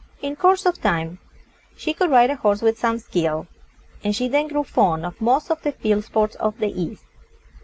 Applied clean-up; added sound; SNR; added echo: none; none; none; none.